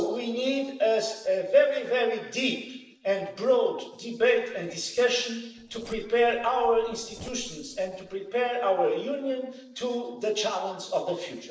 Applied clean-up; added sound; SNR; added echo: neural separator model SepFormer DNS4.